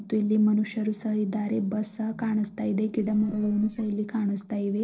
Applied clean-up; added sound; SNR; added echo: neural separator model SepFormer DNS4.